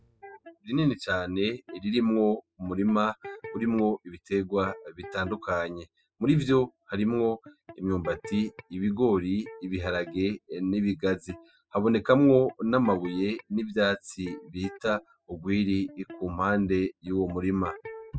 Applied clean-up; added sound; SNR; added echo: classical method spectral subtraction.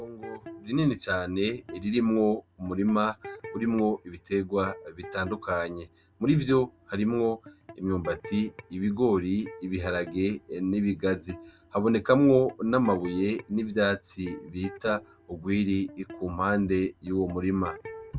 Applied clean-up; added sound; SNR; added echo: none; Electric guitar; 19 dB; none.